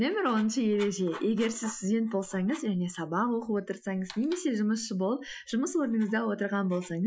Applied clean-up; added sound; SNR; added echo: classical method Wiener filter.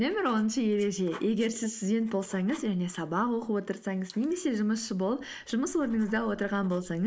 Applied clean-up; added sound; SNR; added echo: neural mask model Resemble Enhance denoiser.